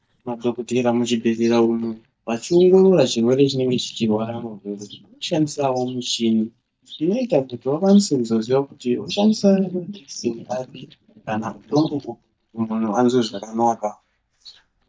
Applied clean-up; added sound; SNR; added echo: neural mask model DeepFilterNet 3.